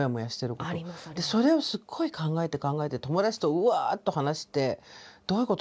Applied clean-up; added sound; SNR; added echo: none; none; none; none.